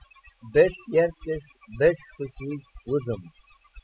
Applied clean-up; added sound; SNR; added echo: classical method spectral subtraction.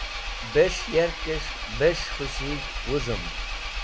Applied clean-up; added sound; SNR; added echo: none; Engine; 4 dB; none.